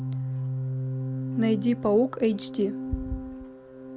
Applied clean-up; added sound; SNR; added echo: none; Organ; 4 dB; none.